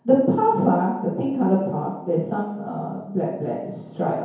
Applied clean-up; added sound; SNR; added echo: none; none; none; reverberation time 1.0 s.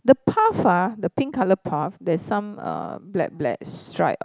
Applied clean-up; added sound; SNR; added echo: none; none; none; none.